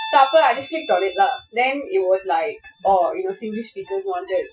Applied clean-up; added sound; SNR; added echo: classical method Wiener filter.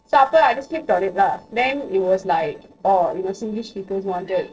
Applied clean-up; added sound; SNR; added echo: neural separator model SepFormer DNS4.